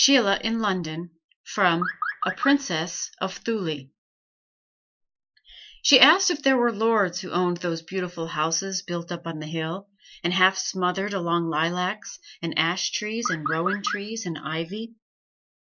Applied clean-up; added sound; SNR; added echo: neural mask model Resemble Enhance denoiser.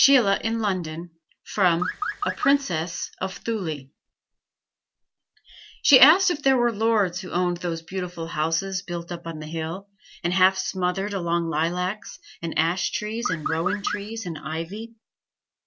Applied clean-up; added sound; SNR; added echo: none; Car; 5 dB; none.